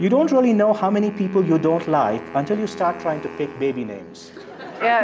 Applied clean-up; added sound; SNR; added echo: none; Wind instrument, woodwind instrument; 18 dB; none.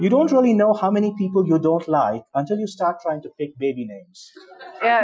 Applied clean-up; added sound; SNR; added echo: classical method Wiener filter.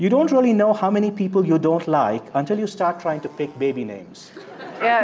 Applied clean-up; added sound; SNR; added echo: none; none; none; none.